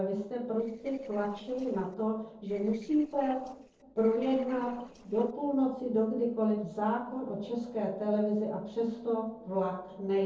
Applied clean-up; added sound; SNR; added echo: neural separator model SepFormer DNS4.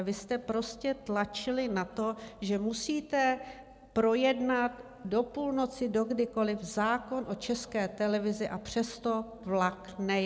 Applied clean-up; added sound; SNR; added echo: none; none; none; none.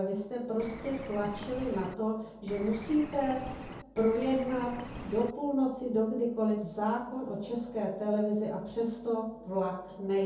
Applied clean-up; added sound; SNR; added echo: none; Bird; 11 dB; reverberation time 0.6 s.